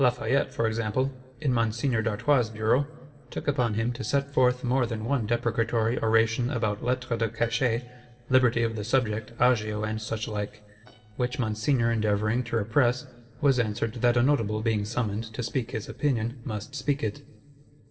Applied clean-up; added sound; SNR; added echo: neural separator model SepFormer DNS4.